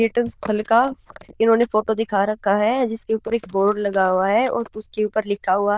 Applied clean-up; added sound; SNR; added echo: neural diffusion model UNIVERSE++.